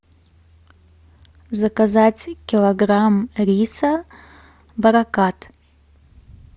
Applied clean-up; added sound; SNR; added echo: none; none; none; none.